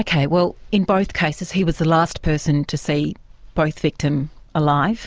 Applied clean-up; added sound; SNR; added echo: none; none; none; none.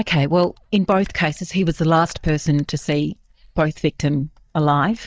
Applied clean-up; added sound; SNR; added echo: neural mask model DeepFilterNet 3.